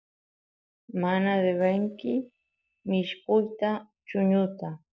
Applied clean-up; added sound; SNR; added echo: neural separator model SepFormer DNS4.